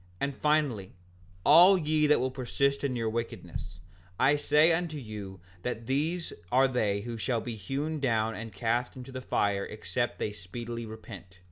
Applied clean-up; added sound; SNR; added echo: none; none; none; none.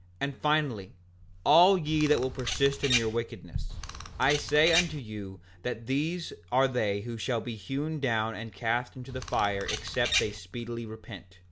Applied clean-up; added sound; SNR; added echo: none; Bird vocalization, bird call, bird song; 5 dB; none.